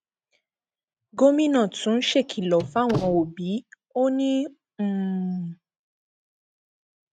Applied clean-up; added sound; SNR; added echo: neural mask model RNNoise.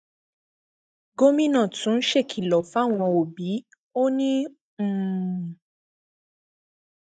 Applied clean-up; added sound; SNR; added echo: neural mask model DeepFilterNet 3.